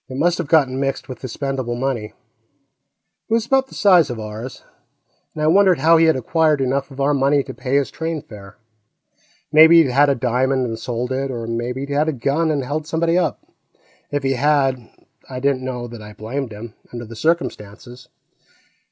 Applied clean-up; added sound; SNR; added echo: none; none; none; none.